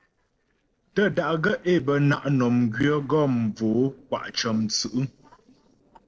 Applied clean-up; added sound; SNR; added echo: neural separator model SepFormer DNS4.